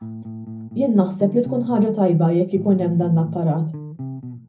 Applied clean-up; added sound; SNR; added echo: none; Bass guitar; 13 dB; reverberation time 0.4 s.